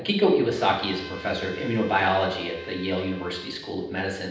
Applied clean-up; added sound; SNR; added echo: none; Trumpet; 19 dB; reverberation time 0.9 s.